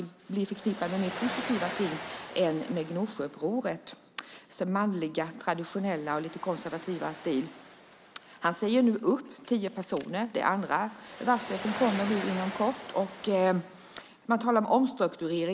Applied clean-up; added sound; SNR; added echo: none; Waves, surf; 13 dB; none.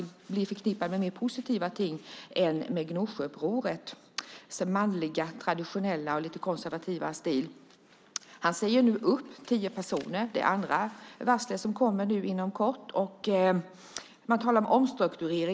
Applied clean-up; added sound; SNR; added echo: none; none; none; none.